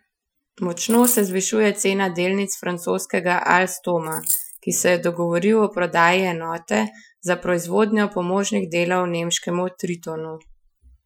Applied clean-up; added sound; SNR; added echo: classical method Wiener filter.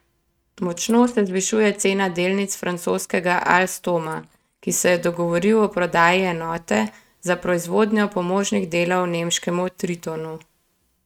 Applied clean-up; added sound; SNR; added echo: neural mask model RNNoise.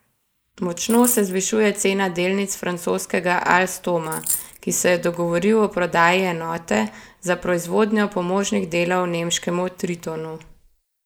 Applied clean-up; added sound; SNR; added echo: neural mask model Resemble Enhance denoiser.